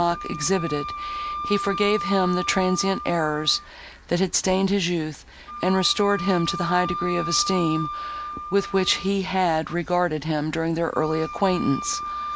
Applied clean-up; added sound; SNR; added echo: none; Wind instrument, woodwind instrument; 9 dB; none.